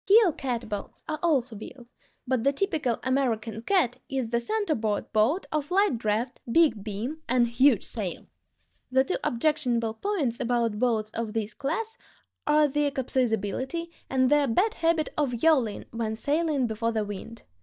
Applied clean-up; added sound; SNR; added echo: neural mask model DeepFilterNet 3.